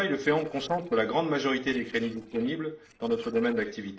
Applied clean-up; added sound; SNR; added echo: neural separator model SepFormer DNS4.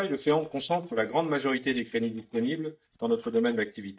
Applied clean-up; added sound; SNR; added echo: neural mask model DeepFilterNet 3.